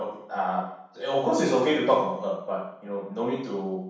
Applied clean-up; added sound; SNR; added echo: none; none; none; reverberation time 0.7 s.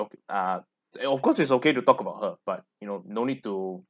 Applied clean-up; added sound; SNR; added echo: none; none; none; none.